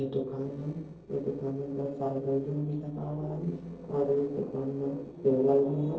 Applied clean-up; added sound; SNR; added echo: neural separator model SepFormer DNS4.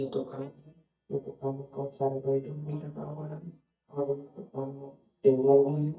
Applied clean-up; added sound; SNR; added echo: neural mask model DeepFilterNet 3.